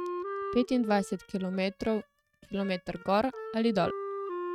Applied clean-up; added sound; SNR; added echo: neural mask model RNNoise.